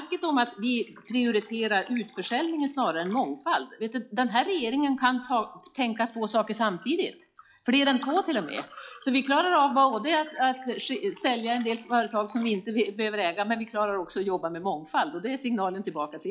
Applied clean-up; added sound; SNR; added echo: classical method log-MMSE.